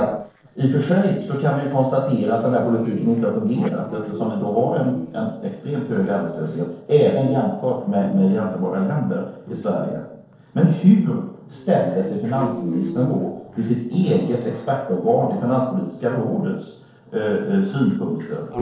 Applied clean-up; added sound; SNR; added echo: neural separator model SepFormer DNS4.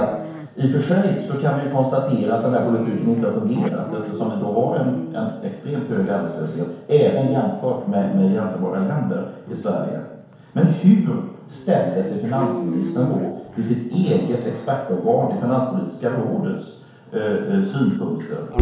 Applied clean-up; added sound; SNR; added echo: none; Dog; 13 dB; reverberation time 1.0 s.